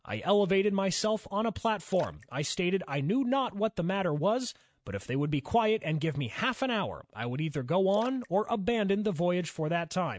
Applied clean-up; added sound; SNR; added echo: neural mask model RNNoise.